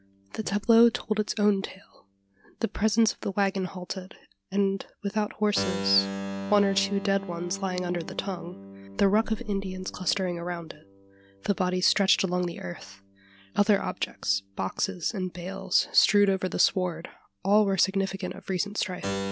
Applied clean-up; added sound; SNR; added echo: none; Keyboard (musical); 13 dB; none.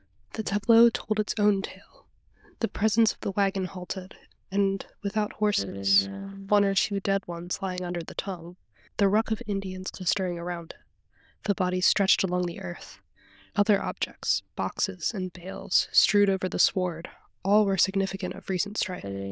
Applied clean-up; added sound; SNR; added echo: neural diffusion model UNIVERSE++.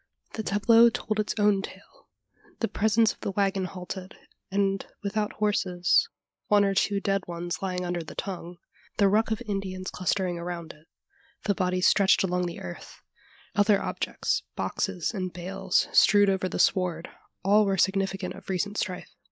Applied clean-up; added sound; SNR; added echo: neural mask model Resemble Enhance denoiser.